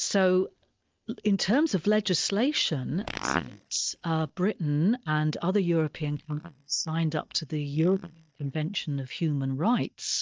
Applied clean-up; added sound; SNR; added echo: neural mask model DeepFilterNet 3.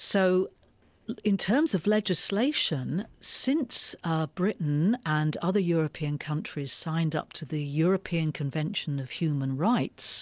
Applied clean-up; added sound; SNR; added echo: none; none; none; none.